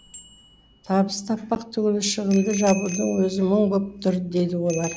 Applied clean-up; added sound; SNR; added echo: none; Bicycle bell; 17 dB; none.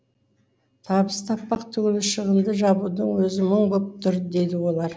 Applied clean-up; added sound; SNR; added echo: none; none; none; none.